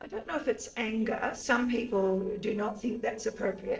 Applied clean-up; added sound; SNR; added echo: neural separator model SepFormer DNS4.